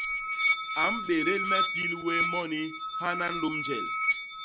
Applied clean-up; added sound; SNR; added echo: none; Musical instrument; -3 dB; none.